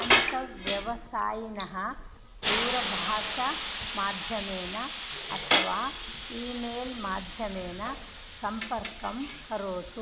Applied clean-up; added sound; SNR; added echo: none; Hiss; -3 dB; none.